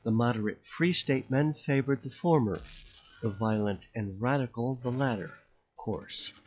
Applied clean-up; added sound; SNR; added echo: classical method log-MMSE.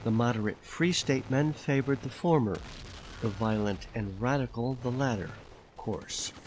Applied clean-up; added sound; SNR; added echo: none; Gunshot, gunfire; 16 dB; none.